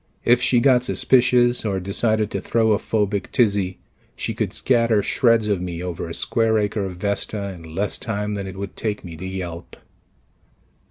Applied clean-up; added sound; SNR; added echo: none; none; none; none.